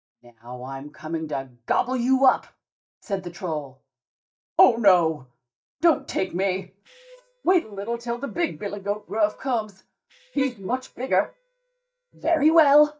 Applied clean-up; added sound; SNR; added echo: neural mask model DeepFilterNet 3.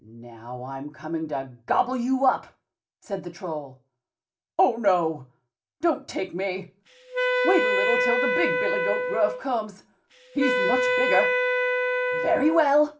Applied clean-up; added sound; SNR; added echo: none; Wind instrument, woodwind instrument; -2 dB; reverberation time 0.2 s.